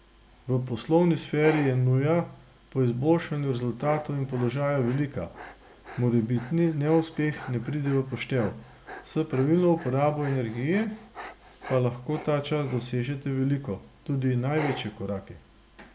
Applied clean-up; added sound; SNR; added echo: none; Dog; 18 dB; none.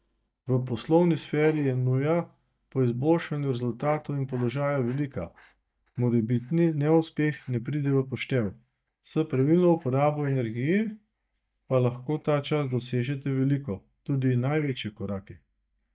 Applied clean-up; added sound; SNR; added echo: neural mask model DeepFilterNet 3.